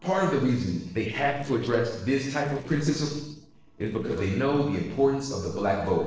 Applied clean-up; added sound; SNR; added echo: neural separator model SepFormer DNS4.